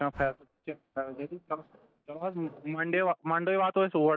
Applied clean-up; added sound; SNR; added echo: neural mask model DeepFilterNet 3.